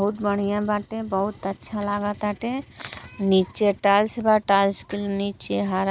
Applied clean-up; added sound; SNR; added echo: none; none; none; none.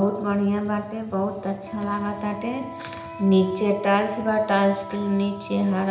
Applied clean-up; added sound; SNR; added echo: none; Wind instrument, woodwind instrument; 15 dB; reverberation time 0.8 s.